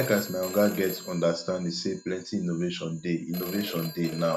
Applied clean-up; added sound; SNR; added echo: none; Telephone; 13 dB; none.